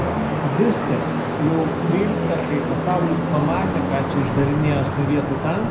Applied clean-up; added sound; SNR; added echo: none; Traffic noise, roadway noise / Vehicle horn, car horn, honking; 0 dB; reverberation time 0.5 s.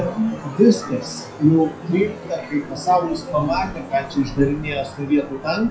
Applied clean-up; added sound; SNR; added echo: classical method WPE with log-MMSE.